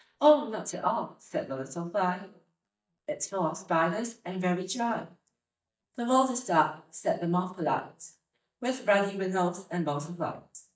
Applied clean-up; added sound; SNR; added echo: neural mask model DeepFilterNet 3.